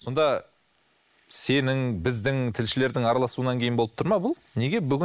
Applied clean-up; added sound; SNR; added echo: neural mask model Resemble Enhance denoiser.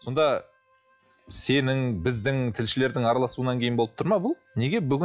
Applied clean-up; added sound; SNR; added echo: classical method log-MMSE.